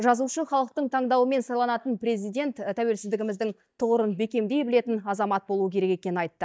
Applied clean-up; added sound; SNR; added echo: neural mask model DeepFilterNet 3.